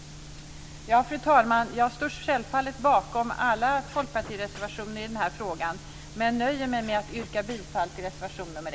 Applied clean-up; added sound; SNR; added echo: none; Scratching (performance technique); 19 dB; none.